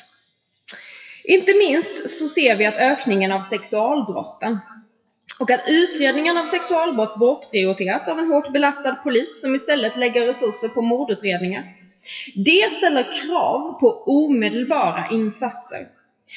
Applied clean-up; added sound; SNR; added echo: classical method WPE with log-MMSE.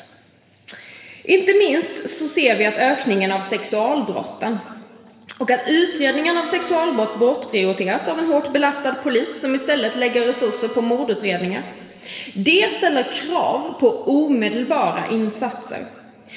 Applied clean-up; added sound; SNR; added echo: none; Bowed string instrument; 18 dB; reverberation time 2.7 s.